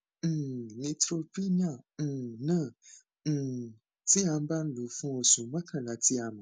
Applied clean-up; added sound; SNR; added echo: none; none; none; none.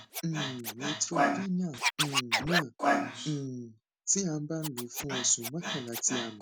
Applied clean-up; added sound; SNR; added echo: none; Scratching (performance technique); -1 dB; none.